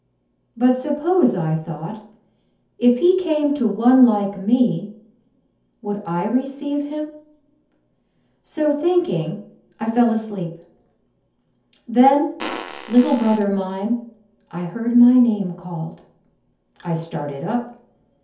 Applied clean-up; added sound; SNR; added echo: none; Fart; 11 dB; reverberation time 0.5 s.